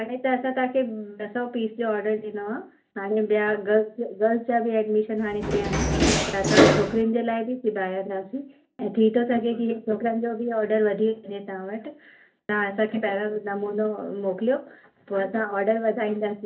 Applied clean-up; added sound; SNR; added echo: none; Door; -4 dB; reverberation time 0.3 s.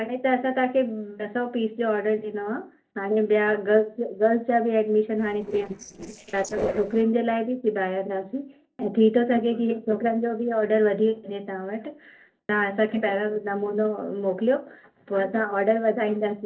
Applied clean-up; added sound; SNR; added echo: neural separator model SepFormer DNS4.